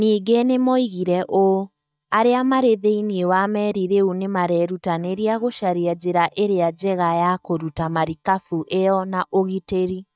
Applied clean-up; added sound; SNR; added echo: neural mask model DeepFilterNet 3.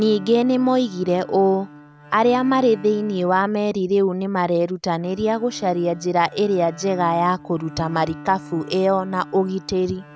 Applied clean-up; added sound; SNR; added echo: none; Bowed string instrument; 19 dB; none.